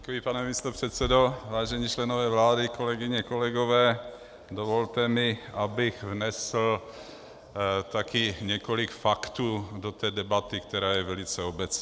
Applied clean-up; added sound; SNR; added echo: none; none; none; none.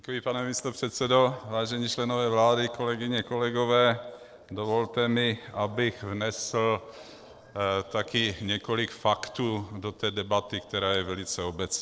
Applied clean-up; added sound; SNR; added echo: neural separator model SepFormer DNS4.